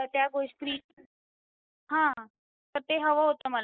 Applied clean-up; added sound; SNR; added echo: neural mask model Resemble Enhance denoiser.